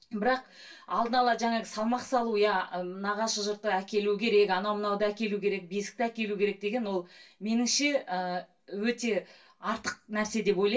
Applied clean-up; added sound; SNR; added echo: none; none; none; reverberation time 0.2 s.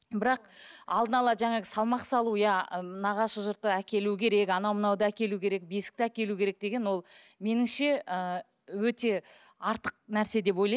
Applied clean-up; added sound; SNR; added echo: none; none; none; none.